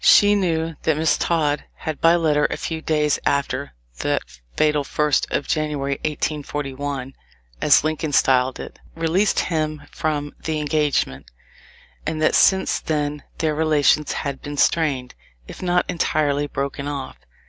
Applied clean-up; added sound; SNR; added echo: none; none; none; none.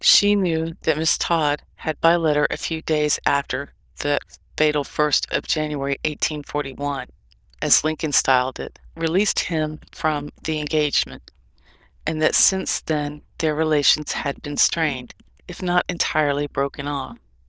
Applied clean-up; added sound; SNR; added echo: neural diffusion model UNIVERSE++.